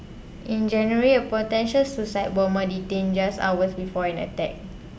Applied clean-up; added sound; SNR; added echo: none; none; none; none.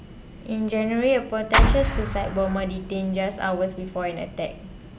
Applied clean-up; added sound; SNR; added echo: none; Explosion; -3 dB; none.